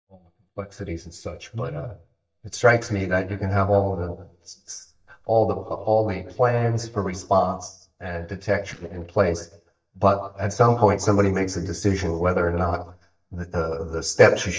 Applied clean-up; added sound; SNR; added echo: neural mask model DeepFilterNet 3.